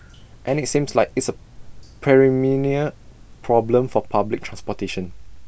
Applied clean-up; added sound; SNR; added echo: none; Drip; 16 dB; none.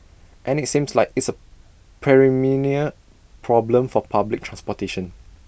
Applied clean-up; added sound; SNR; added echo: none; none; none; none.